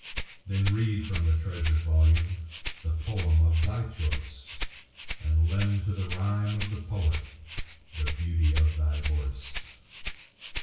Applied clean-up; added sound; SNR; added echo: none; Rattle (instrument); 10 dB; reverberation time 0.6 s.